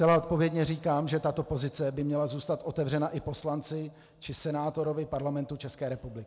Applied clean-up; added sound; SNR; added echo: none; none; none; none.